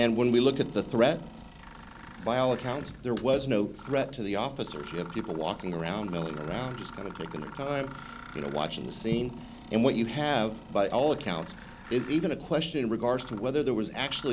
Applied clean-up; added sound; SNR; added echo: none; Mechanisms; 18 dB; none.